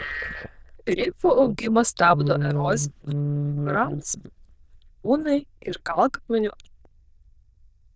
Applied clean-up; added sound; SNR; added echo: neural diffusion model UNIVERSE++.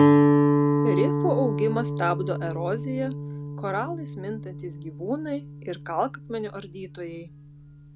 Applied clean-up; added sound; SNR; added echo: none; Guitar; -5 dB; none.